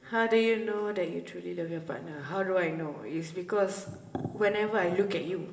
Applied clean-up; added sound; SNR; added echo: none; none; none; reverberation time 1.5 s.